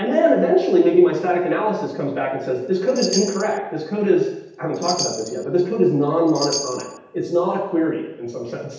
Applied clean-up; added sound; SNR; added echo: none; Chime; 11 dB; reverberation time 0.9 s.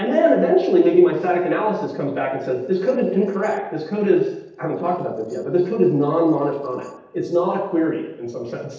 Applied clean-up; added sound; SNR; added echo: neural separator model SepFormer DNS4.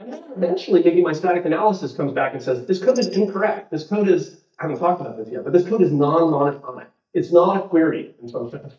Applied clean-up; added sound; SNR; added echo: neural mask model DeepFilterNet 3.